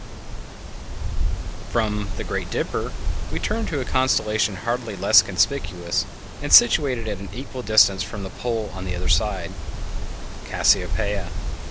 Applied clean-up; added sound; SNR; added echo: none; Wind; 1 dB; none.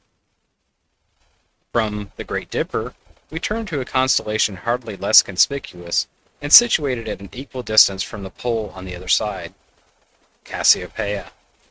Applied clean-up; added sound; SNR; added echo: neural mask model RNNoise.